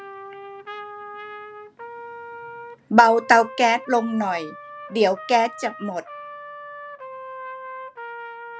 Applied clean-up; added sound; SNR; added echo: none; Trumpet; 14 dB; none.